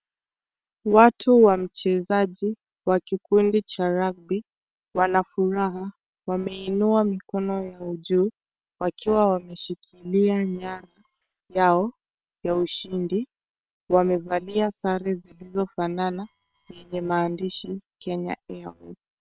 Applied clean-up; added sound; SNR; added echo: neural separator model SepFormer WHAM!.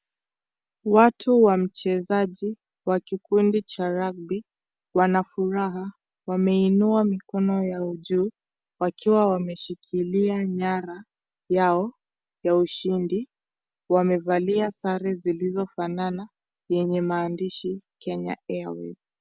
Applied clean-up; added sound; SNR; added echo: none; none; none; none.